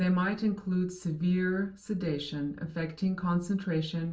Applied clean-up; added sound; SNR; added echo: none; none; none; reverberation time 0.3 s.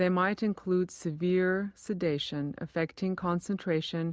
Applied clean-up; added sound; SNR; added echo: none; none; none; none.